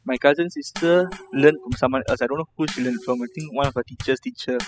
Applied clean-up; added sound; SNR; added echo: classical method spectral subtraction.